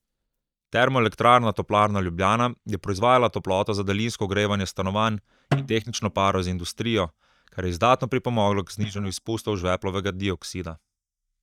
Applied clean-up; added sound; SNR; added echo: neural mask model DeepFilterNet 3.